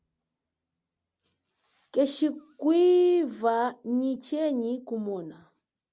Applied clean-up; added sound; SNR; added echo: none; none; none; none.